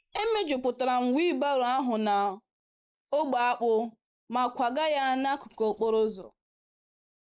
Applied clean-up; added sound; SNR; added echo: neural mask model Resemble Enhance denoiser.